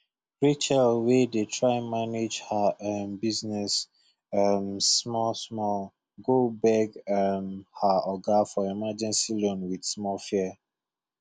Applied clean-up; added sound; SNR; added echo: none; none; none; none.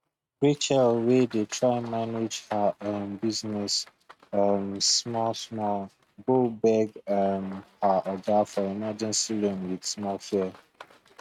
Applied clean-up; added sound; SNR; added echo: neural mask model RNNoise.